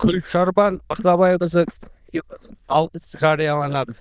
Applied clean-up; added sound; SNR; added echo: neural diffusion model UNIVERSE++.